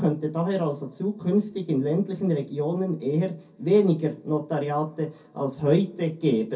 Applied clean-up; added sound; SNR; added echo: none; none; none; reverberation time 0.3 s.